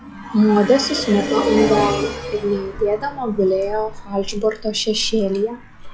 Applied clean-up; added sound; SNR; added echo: classical method log-MMSE.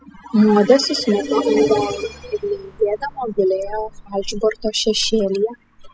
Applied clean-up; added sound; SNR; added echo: classical method spectral subtraction.